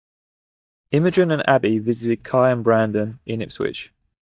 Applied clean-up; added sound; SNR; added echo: neural mask model DeepFilterNet 3.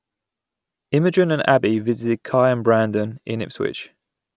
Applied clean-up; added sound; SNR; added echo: none; none; none; none.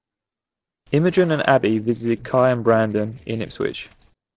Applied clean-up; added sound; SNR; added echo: neural separator model SepFormer DNS4.